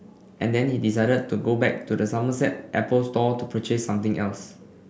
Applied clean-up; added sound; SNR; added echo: none; none; none; none.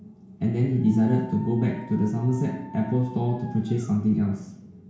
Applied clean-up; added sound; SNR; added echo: none; Dog; 20 dB; reverberation time 0.6 s.